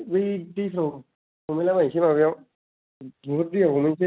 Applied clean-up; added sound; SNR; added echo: none; none; none; none.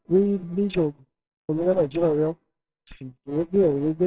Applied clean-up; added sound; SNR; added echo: neural separator model SepFormer WHAMR!.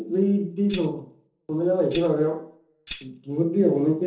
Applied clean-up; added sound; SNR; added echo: none; Tambourine; 18 dB; reverberation time 0.6 s.